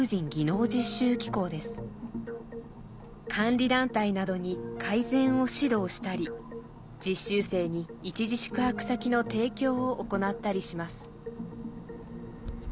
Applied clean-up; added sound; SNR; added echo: none; Clock; 18 dB; none.